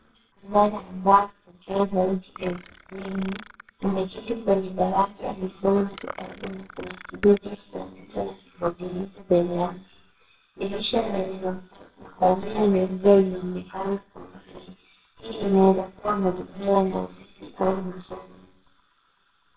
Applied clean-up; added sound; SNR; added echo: neural separator model SepFormer WHAMR!.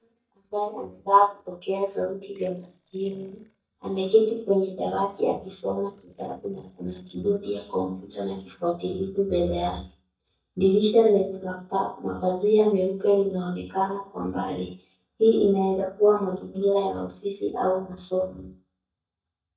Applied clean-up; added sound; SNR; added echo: neural mask model DeepFilterNet 3.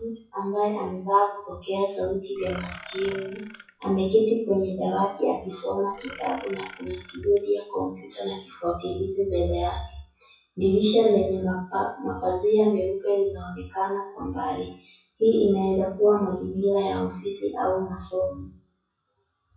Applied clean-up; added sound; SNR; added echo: classical method WPE with log-MMSE.